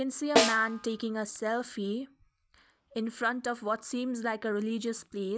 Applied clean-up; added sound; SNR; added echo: none; Snare drum; -2 dB; none.